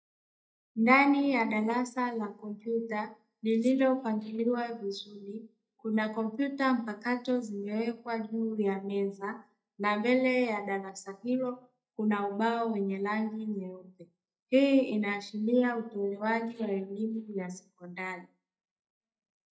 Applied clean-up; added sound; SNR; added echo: neural mask model DeepFilterNet 3.